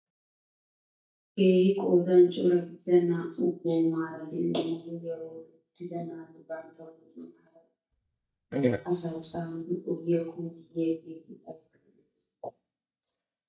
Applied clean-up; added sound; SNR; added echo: neural mask model DeepFilterNet 3.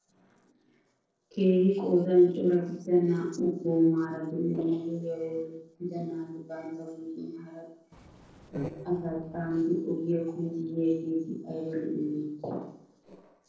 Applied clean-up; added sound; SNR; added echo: neural separator model SepFormer DNS4.